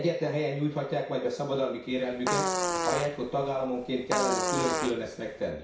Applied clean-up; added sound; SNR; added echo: none; Fart; 1 dB; reverberation time 0.6 s.